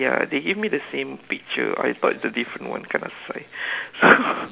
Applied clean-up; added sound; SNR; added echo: none; none; none; none.